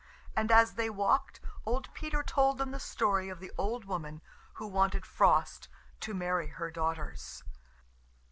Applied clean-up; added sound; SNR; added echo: none; none; none; none.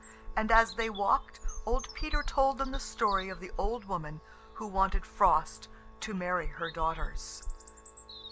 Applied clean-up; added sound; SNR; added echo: none; Organ + Bird vocalization, bird call, bird song; 20 dB; none.